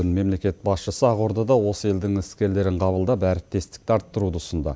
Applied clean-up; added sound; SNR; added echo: none; none; none; none.